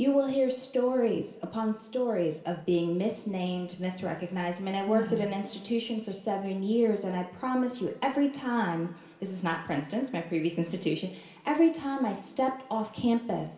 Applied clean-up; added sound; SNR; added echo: none; none; none; reverberation time 0.5 s.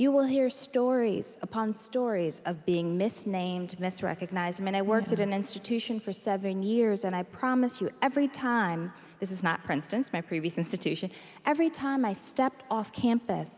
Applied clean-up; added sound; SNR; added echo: none; none; none; none.